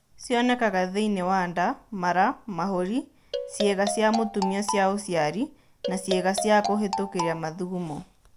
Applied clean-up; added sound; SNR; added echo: none; Marimba, xylophone; 6 dB; none.